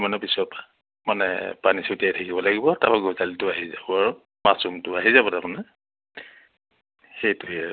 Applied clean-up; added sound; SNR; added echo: none; none; none; none.